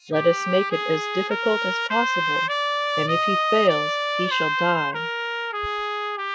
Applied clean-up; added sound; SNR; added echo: classical method Wiener filter.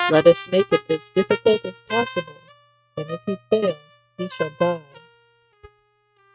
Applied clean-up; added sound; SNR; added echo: neural mask model RNNoise.